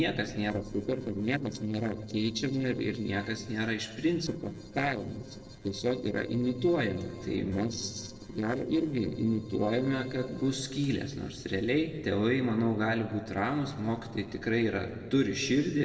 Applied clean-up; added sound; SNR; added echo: neural separator model SepFormer DNS4.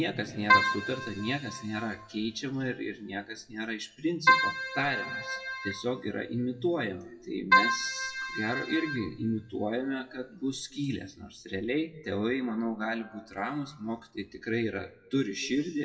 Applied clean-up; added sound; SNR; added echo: classical method WPE with log-MMSE.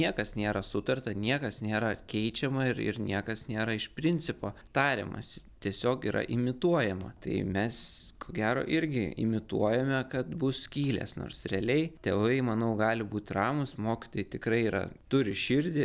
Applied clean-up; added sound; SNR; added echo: none; none; none; none.